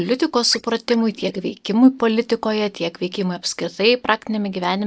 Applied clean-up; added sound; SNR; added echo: neural mask model DeepFilterNet 3.